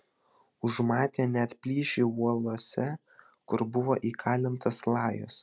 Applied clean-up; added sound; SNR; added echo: none; none; none; none.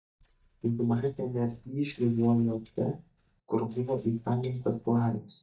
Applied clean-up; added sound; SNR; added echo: neural mask model DeepFilterNet 3.